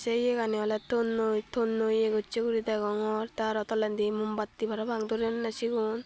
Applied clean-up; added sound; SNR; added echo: none; none; none; none.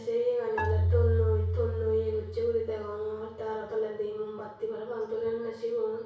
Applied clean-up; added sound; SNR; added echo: none; Marimba, xylophone; 0 dB; reverberation time 0.6 s.